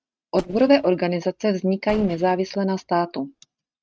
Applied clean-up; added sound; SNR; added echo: neural mask model RNNoise.